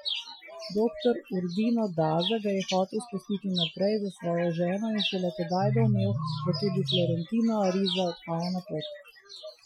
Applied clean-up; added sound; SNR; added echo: classical method Wiener filter.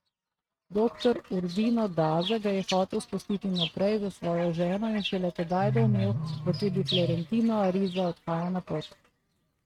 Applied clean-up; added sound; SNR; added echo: neural mask model RNNoise.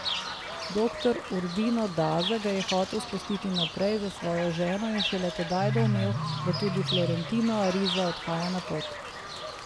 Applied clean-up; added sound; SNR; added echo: none; Bird / Fowl; 4 dB; none.